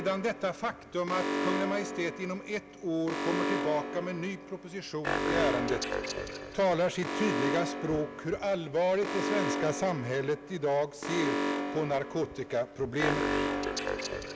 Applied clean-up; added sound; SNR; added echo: none; Alarm; 2 dB; none.